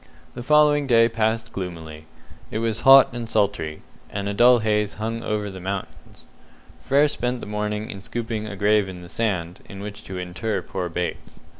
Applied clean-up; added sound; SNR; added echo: none; none; none; none.